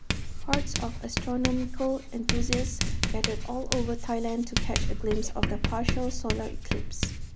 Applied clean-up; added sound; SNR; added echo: none; Writing; -4 dB; none.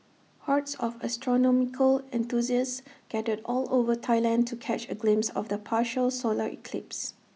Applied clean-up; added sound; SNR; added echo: none; none; none; none.